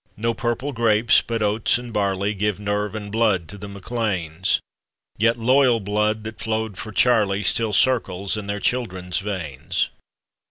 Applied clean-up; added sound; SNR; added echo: none; none; none; none.